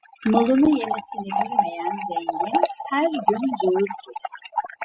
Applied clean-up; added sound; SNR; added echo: classical method spectral subtraction.